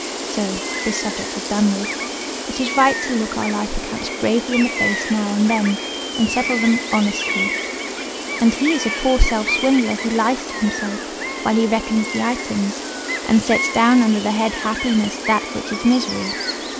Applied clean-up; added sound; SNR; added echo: none; Gull, seagull; 5 dB; none.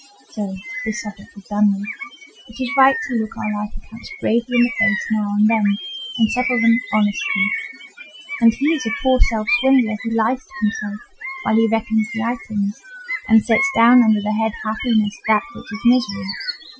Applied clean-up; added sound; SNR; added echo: classical method Wiener filter.